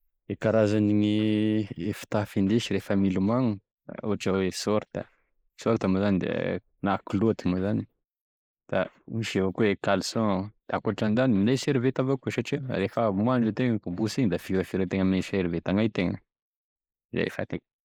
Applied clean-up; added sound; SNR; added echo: neural mask model Resemble Enhance denoiser.